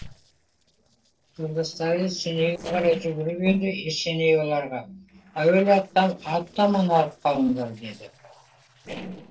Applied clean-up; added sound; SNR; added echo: neural separator model SepFormer DNS4.